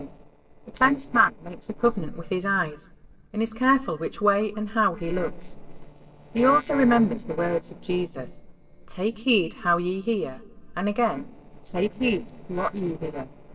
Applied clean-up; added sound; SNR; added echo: neural separator model SepFormer DNS4.